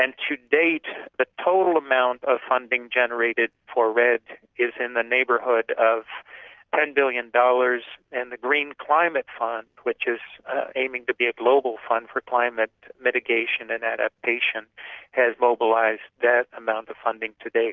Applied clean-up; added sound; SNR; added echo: none; none; none; none.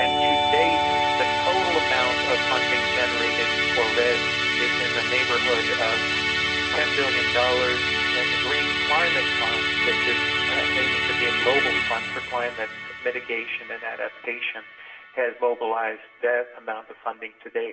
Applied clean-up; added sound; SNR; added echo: none; Musical instrument; -4 dB; reverberation time 0.6 s.